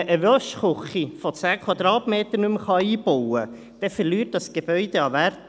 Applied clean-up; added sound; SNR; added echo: none; Telephone; 19 dB; none.